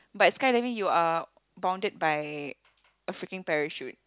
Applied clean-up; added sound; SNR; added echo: none; none; none; none.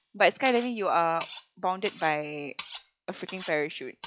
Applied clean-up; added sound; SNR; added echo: classical method log-MMSE.